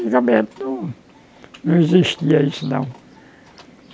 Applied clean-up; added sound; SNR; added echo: none; none; none; none.